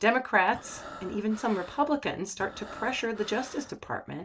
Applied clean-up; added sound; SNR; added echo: none; Breathing; 16 dB; reverberation time 0.2 s.